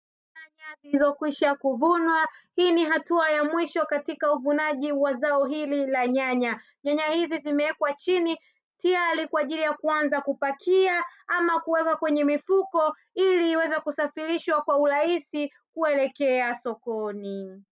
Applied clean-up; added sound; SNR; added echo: none; none; none; none.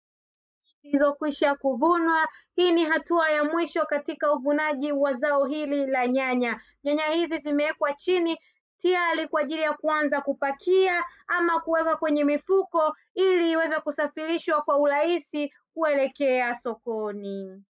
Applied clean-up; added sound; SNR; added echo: neural mask model Resemble Enhance denoiser.